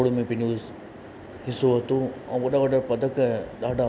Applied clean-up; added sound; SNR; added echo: none; none; none; none.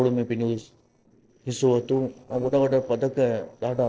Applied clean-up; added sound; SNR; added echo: neural separator model SepFormer DNS4.